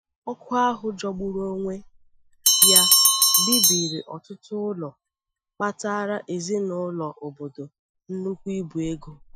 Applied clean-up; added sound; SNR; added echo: classical method Wiener filter.